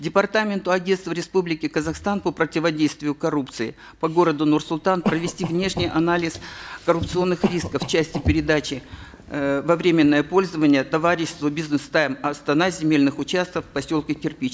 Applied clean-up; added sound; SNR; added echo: none; Cough; 11 dB; none.